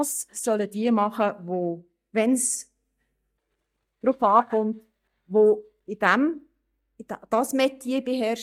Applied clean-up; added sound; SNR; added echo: neural mask model DeepFilterNet 3.